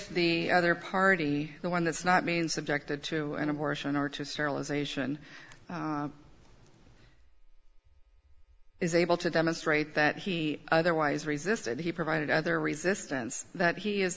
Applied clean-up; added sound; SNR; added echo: none; Bowed string instrument; 20 dB; none.